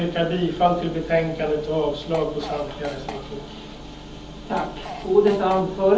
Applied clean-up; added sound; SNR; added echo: none; Fart; 15 dB; reverberation time 0.7 s.